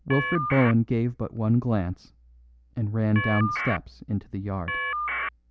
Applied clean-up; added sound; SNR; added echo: none; Telephone; 2 dB; none.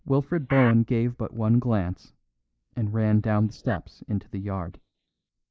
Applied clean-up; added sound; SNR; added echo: neural mask model Resemble Enhance denoiser.